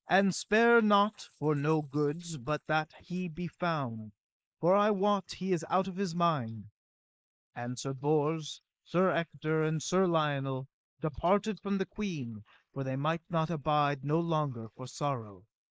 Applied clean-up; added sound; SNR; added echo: neural mask model Resemble Enhance denoiser.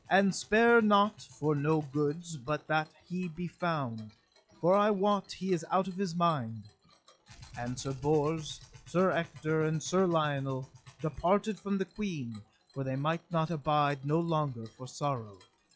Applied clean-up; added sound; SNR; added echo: classical method log-MMSE.